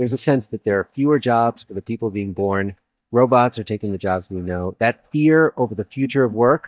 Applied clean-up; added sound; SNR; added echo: neural mask model DeepFilterNet 3.